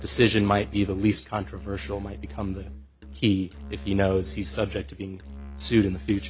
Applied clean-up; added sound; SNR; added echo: none; Musical instrument; 14 dB; none.